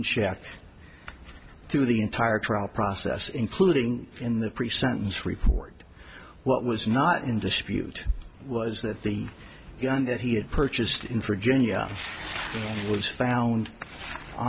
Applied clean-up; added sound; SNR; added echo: none; Tearing; 12 dB; none.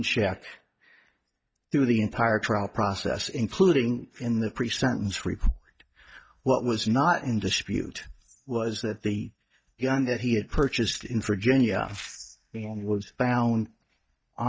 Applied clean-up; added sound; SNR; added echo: neural mask model DeepFilterNet 3.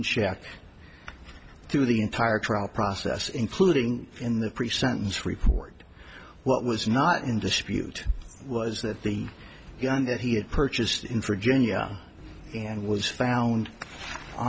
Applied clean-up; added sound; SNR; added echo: none; none; none; none.